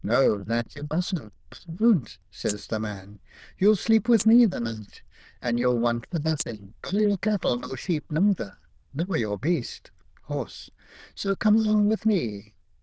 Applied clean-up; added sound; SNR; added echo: neural diffusion model UNIVERSE++.